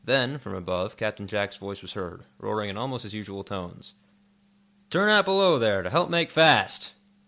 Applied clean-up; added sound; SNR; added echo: none; none; none; none.